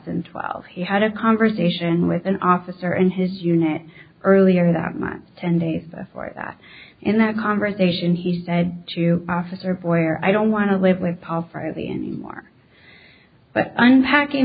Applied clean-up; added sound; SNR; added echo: none; none; none; none.